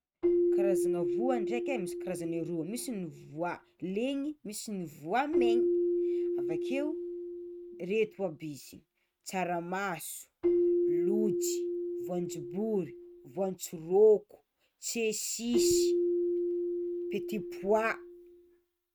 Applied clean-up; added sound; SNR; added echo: neural mask model RNNoise.